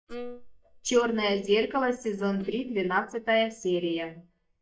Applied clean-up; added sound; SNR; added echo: neural mask model DeepFilterNet 3.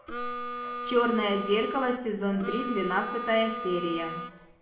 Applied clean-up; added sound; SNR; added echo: none; Harmonica; 6 dB; reverberation time 0.7 s.